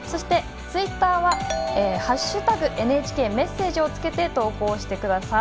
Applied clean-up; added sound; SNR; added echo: none; Doorbell; 11 dB; none.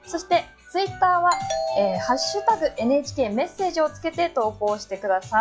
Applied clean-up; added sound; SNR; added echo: classical method log-MMSE.